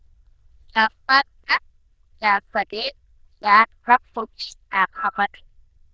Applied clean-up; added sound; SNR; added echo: neural diffusion model UNIVERSE++.